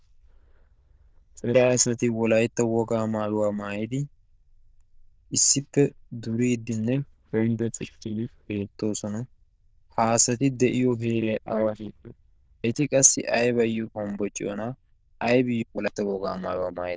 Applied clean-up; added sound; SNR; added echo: neural diffusion model UNIVERSE++.